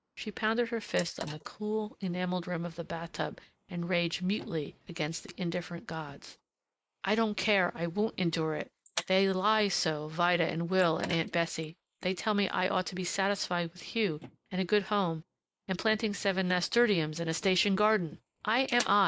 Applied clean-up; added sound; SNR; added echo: neural mask model Resemble Enhance denoiser.